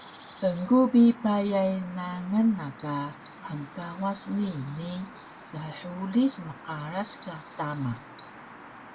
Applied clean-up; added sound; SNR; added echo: none; Chirp, tweet; 10 dB; reverberation time 0.2 s.